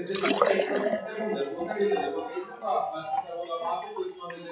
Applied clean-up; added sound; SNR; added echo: classical method WPE with log-MMSE.